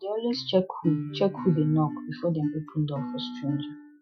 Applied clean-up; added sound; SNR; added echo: classical method Wiener filter.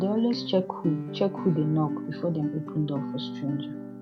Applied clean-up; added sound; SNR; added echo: none; Guitar; 6 dB; none.